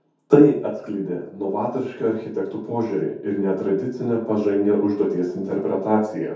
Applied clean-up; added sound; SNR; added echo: none; none; none; reverberation time 0.6 s.